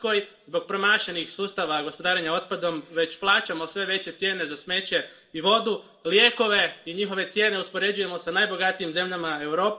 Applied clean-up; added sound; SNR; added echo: none; none; none; reverberation time 0.4 s.